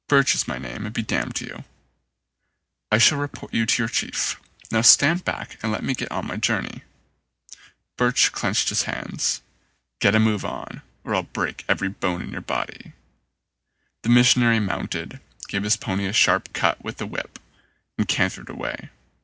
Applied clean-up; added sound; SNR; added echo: none; none; none; none.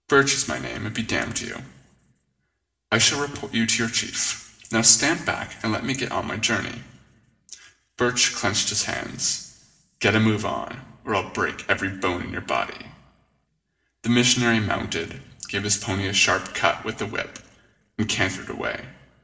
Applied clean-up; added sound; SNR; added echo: none; none; none; reverberation time 0.8 s.